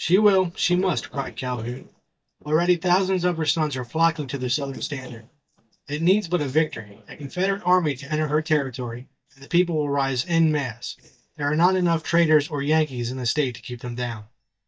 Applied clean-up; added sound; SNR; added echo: neural mask model DeepFilterNet 3.